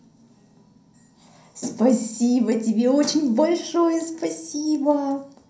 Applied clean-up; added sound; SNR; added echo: none; none; none; reverberation time 0.6 s.